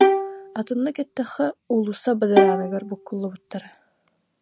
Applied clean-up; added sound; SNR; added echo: none; Bowed string instrument; -3 dB; none.